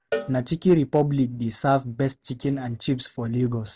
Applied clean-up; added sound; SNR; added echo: none; Cowbell; 14 dB; none.